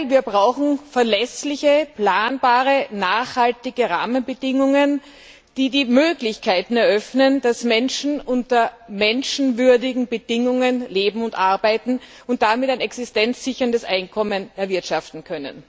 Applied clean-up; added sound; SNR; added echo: none; none; none; none.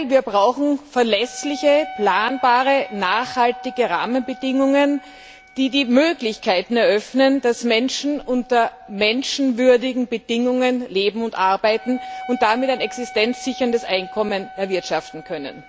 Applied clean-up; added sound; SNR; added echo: none; Wind instrument, woodwind instrument; 18 dB; none.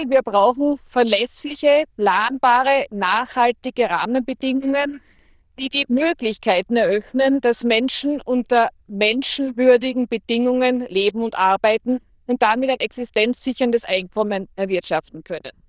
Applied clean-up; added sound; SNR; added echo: neural diffusion model UNIVERSE++.